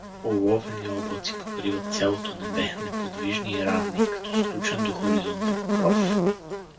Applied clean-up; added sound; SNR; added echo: none; Buzz; -2 dB; reverberation time 0.2 s.